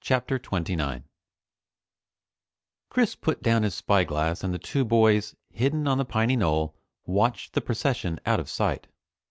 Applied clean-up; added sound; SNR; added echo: none; none; none; none.